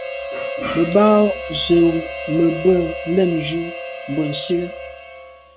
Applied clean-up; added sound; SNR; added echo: none; Harmonica; 10 dB; none.